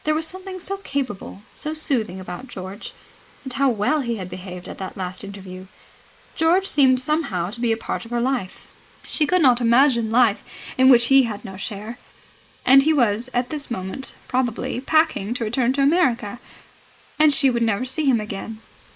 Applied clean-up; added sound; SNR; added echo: neural mask model Resemble Enhance denoiser.